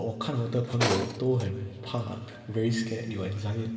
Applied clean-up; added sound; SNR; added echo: none; Tools; 5 dB; reverberation time 2.8 s.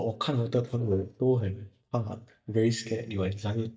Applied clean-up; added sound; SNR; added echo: neural mask model DeepFilterNet 3.